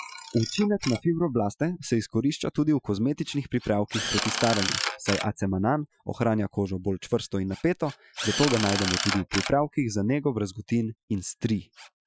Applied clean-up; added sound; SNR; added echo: classical method Wiener filter.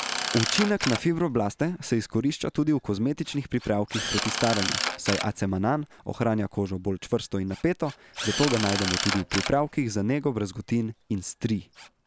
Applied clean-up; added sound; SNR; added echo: none; Drill; 7 dB; none.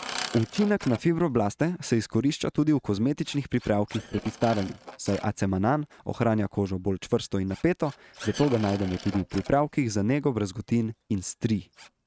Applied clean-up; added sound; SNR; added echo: neural mask model RNNoise.